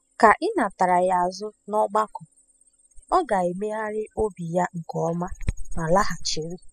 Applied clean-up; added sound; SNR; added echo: classical method spectral subtraction.